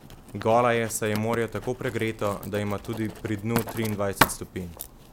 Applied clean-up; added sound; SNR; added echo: none; Writing; 6 dB; none.